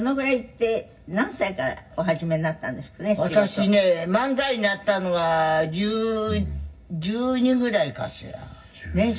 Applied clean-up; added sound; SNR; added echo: none; none; none; reverberation time 0.4 s.